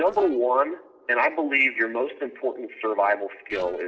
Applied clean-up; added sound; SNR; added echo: neural separator model SepFormer DNS4.